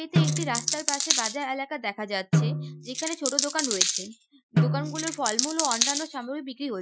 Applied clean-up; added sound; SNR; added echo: classical method Wiener filter.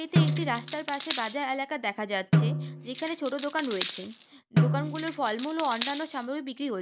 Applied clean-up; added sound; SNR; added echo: none; Snare drum + Coin (dropping); -5 dB; none.